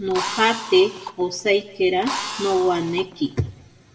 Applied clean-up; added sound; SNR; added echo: none; Drill; 11 dB; reverberation time 1.0 s.